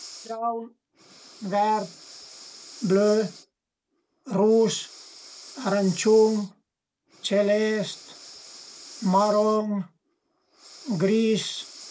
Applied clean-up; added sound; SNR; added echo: none; Breathing; 20 dB; none.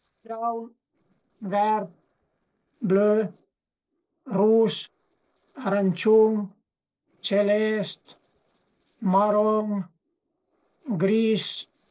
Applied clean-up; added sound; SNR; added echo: neural separator model SepFormer DNS4.